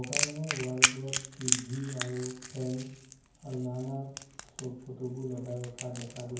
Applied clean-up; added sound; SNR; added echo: none; Crackle; -3 dB; reverberation time 0.9 s.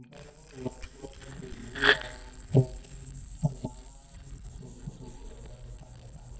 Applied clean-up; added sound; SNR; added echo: neural mask model DeepFilterNet 3.